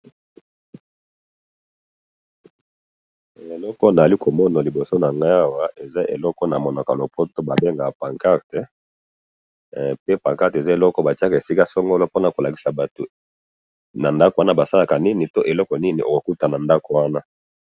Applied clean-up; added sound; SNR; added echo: none; none; none; none.